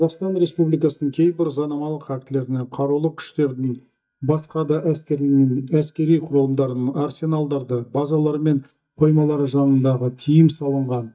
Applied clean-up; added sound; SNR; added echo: neural mask model DeepFilterNet 3.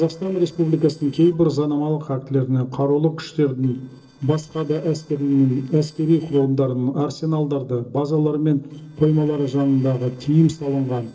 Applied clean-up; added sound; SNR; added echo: neural separator model SepFormer DNS4.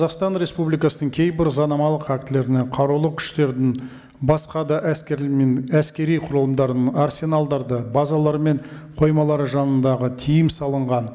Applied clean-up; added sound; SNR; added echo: none; none; none; none.